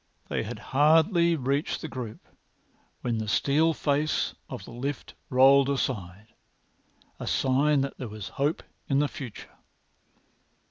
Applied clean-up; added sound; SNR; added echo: none; none; none; none.